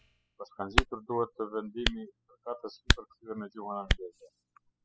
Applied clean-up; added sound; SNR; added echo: classical method spectral subtraction.